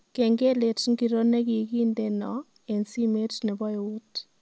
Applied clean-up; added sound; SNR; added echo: none; none; none; none.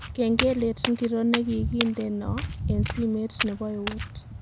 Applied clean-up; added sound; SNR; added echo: none; Walk, footsteps; 4 dB; none.